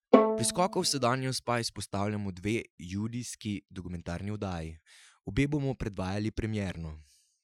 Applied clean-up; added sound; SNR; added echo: classical method Wiener filter.